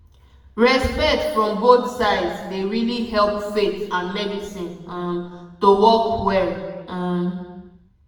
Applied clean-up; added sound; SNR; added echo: none; none; none; reverberation time 1.1 s.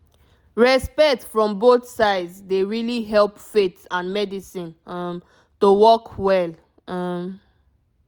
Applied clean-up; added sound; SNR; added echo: none; none; none; none.